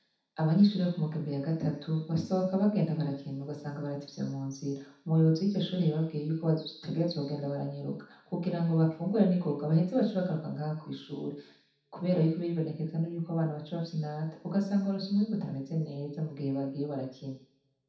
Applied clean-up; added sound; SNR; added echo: none; none; none; reverberation time 0.7 s.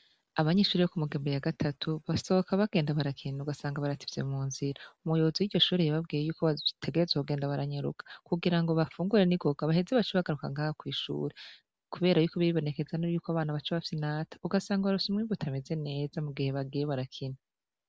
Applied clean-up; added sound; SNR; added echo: none; none; none; none.